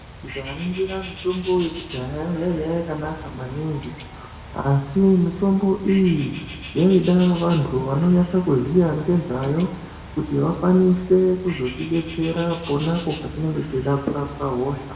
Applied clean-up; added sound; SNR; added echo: none; Bird; 16 dB; reverberation time 1.0 s.